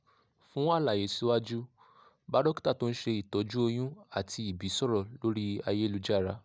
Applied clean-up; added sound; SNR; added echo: none; none; none; none.